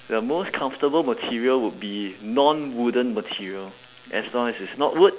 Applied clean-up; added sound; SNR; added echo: none; none; none; none.